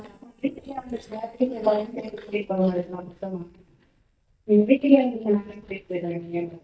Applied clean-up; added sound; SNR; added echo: neural mask model DeepFilterNet 3.